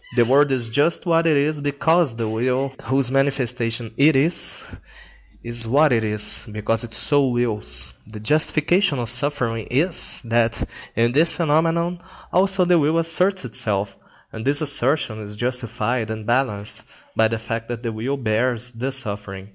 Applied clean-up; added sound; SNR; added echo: none; none; none; none.